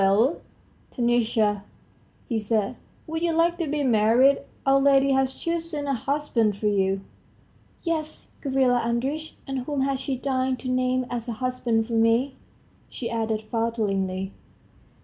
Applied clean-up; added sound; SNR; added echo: none; none; none; none.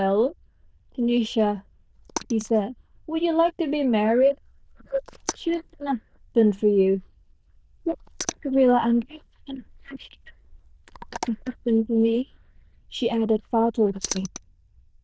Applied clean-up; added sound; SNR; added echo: neural diffusion model UNIVERSE++.